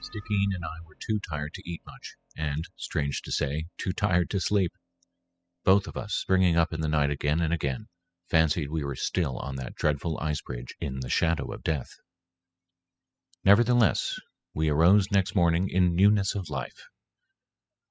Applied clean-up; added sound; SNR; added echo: classical method spectral subtraction.